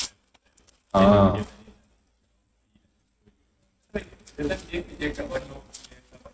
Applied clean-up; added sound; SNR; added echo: neural mask model RNNoise.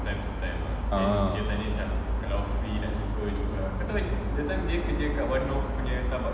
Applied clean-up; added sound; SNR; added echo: none; none; none; none.